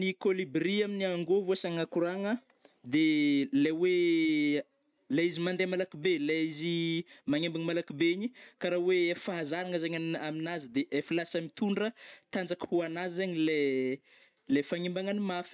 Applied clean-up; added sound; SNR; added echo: none; none; none; none.